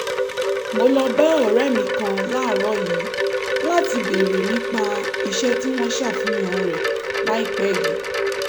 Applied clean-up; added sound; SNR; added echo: none; Wind chime; 0 dB; none.